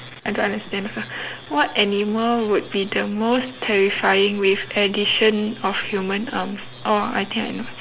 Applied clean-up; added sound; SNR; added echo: none; none; none; none.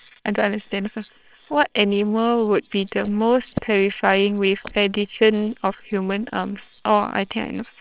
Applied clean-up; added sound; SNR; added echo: neural separator model SepFormer WHAMR!.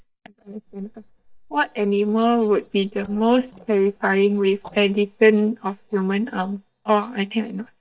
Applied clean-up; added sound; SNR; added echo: neural mask model DeepFilterNet 3.